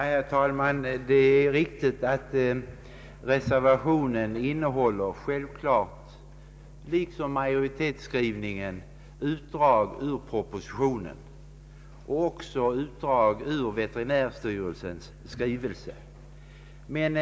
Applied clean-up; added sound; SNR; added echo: none; none; none; none.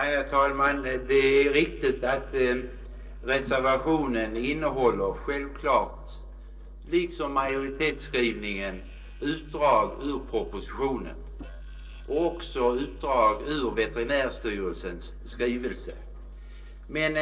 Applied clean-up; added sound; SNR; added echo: neural separator model SepFormer DNS4.